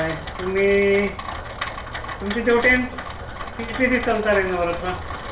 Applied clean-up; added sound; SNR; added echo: none; Rain; 9 dB; reverberation time 0.4 s.